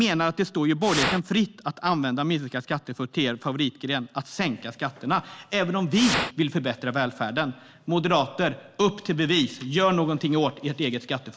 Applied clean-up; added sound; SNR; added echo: none; Fire; 1 dB; none.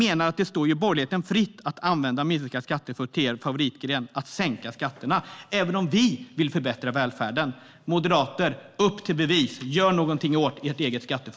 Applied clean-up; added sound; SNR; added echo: none; none; none; none.